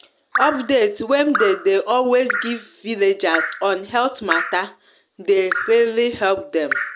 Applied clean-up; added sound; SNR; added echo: none; Drip; 8 dB; none.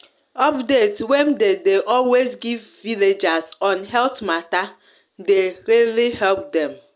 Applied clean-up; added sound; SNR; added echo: none; none; none; none.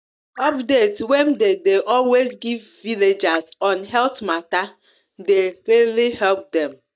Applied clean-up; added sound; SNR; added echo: neural mask model DeepFilterNet 3.